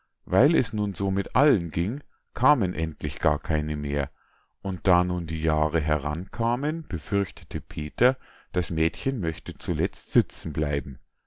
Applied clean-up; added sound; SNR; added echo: none; none; none; none.